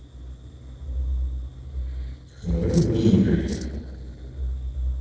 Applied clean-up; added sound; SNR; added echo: neural separator model SepFormer DNS4.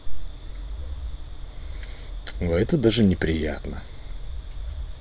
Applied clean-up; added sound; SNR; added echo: none; none; none; none.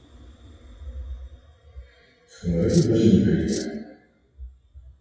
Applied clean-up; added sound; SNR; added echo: classical method WPE with log-MMSE.